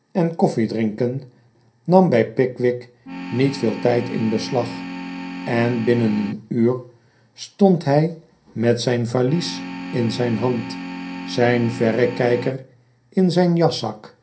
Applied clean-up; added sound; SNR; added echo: none; Organ; 10 dB; reverberation time 0.3 s.